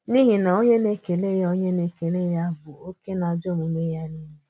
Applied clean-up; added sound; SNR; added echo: none; none; none; none.